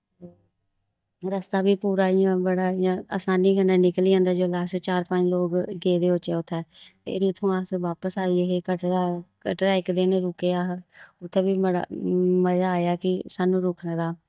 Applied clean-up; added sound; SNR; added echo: neural mask model DeepFilterNet 3.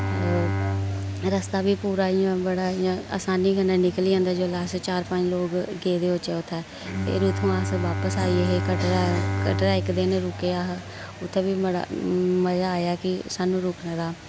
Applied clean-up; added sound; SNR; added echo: none; Bowed string instrument; 6 dB; none.